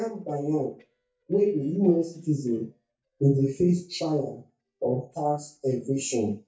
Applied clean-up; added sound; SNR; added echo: neural mask model DeepFilterNet 3.